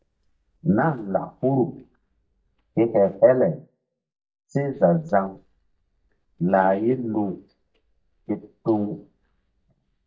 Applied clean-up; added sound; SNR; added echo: neural mask model DeepFilterNet 3.